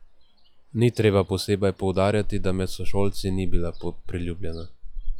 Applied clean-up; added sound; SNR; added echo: classical method log-MMSE.